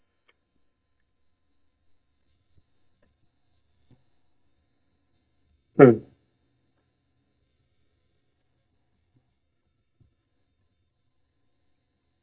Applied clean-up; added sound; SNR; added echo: neural mask model DeepFilterNet 3.